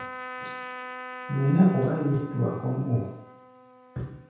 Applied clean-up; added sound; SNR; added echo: none; Trumpet; 13 dB; reverberation time 0.7 s.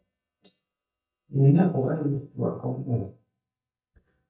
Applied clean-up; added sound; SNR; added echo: neural mask model DeepFilterNet 3.